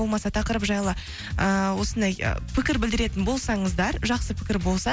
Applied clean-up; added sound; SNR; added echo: none; none; none; none.